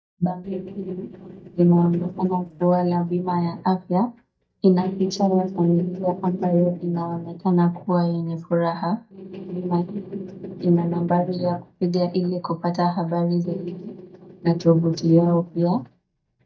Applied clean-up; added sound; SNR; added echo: neural mask model DeepFilterNet 3.